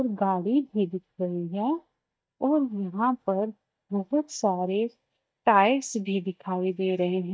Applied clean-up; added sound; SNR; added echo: neural mask model DeepFilterNet 3.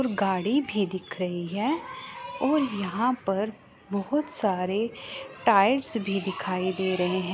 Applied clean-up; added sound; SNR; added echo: none; none; none; none.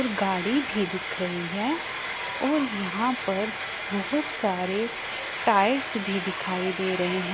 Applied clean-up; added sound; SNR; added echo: none; Frying (food); 6 dB; none.